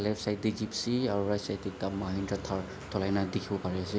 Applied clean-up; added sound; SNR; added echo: none; none; none; none.